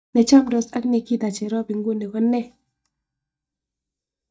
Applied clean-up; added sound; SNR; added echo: neural mask model DeepFilterNet 3.